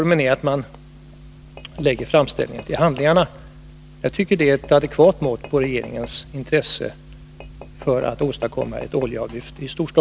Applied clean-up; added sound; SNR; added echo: none; Tap / Glass; 20 dB; none.